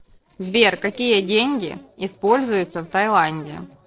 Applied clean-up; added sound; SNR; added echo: neural separator model SepFormer DNS4.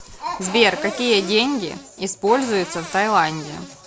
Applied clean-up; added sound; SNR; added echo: none; Cupboard open or close; 15 dB; none.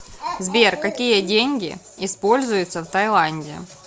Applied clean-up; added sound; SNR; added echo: none; none; none; none.